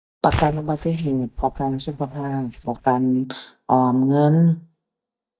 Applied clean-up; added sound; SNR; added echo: neural mask model DeepFilterNet 3.